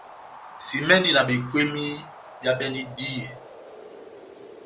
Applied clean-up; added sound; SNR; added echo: none; Wind; 19 dB; none.